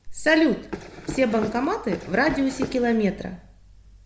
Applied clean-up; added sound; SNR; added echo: none; Run; 10 dB; none.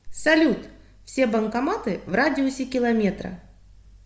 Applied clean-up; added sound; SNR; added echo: none; none; none; none.